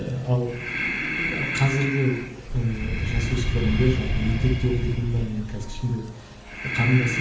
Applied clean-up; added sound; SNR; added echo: none; Breathing; 2 dB; reverberation time 0.8 s.